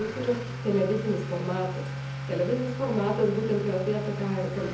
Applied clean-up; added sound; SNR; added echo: none; Accelerating, revving, vroom / Motor vehicle (road); 6 dB; reverberation time 0.7 s.